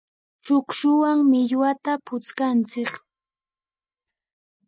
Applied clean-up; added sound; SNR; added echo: neural mask model DeepFilterNet 3.